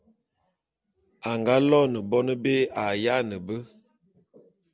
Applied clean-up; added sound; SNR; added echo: none; none; none; none.